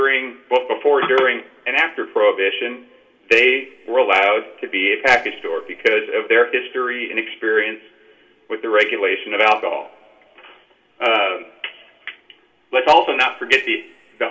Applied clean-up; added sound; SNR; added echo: none; none; none; reverberation time 0.8 s.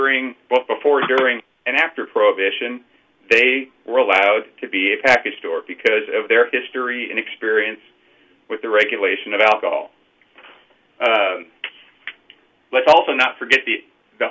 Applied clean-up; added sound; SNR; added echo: none; none; none; none.